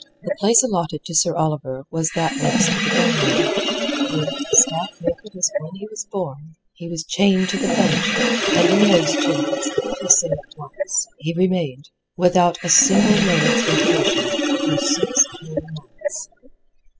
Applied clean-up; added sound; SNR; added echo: classical method spectral subtraction.